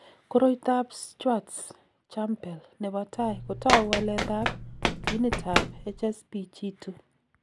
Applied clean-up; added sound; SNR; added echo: none; Run; 0 dB; none.